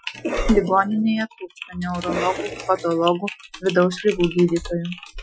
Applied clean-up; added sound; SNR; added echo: classical method Wiener filter.